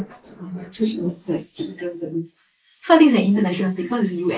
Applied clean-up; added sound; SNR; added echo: neural mask model Resemble Enhance denoiser.